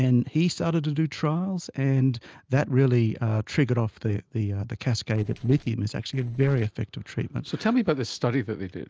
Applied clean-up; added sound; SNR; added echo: neural separator model SepFormer DNS4.